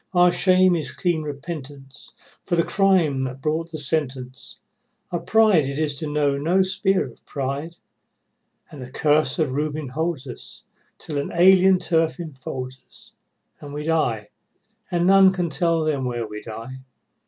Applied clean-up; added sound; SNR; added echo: none; none; none; none.